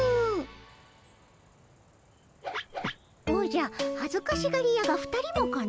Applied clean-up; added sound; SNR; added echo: none; none; none; none.